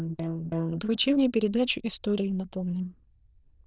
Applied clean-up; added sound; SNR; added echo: neural diffusion model UNIVERSE++.